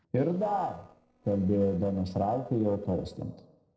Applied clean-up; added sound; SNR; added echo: neural separator model SepFormer DNS4.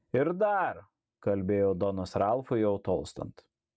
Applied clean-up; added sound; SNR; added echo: none; none; none; none.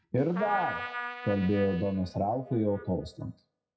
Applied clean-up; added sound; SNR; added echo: classical method WPE with log-MMSE.